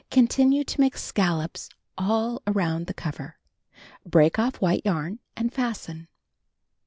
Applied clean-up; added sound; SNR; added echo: none; none; none; none.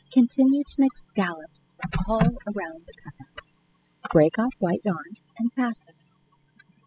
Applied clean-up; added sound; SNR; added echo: classical method spectral subtraction.